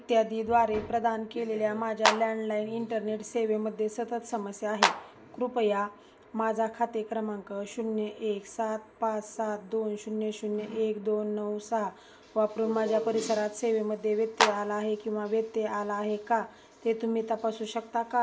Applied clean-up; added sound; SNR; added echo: none; Clapping; -2 dB; reverberation time 0.5 s.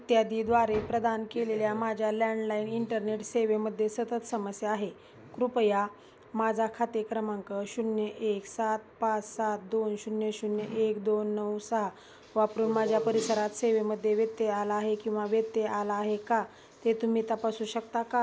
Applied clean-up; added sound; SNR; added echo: none; none; none; none.